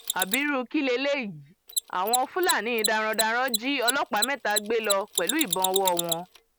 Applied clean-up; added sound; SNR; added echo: none; Mechanisms; 5 dB; none.